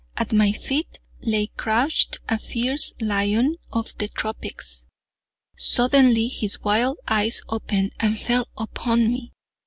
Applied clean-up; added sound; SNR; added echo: none; none; none; none.